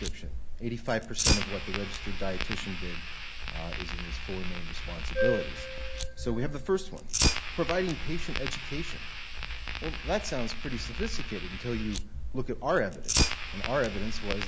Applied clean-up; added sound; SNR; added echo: none; Keyboard (musical) + Fire; -3 dB; none.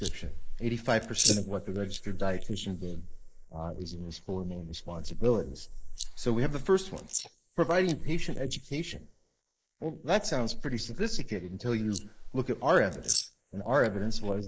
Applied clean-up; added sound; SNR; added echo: neural mask model Resemble Enhance denoiser.